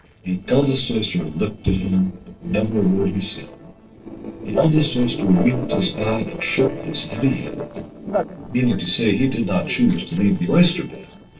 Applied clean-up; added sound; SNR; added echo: neural separator model SepFormer DNS4.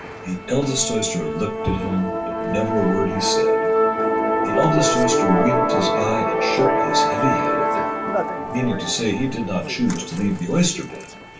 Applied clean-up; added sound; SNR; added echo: none; Musical instrument; -2 dB; reverberation time 0.3 s.